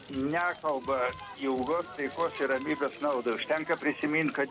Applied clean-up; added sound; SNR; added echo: none; Crackle; 14 dB; none.